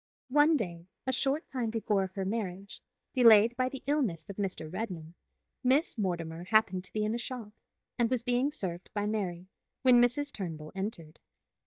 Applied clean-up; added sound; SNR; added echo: neural mask model DeepFilterNet 3.